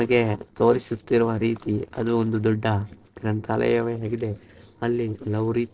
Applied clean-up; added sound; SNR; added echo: neural separator model SepFormer DNS4.